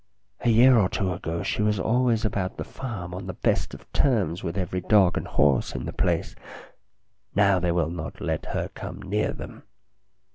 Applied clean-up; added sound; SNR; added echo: none; none; none; none.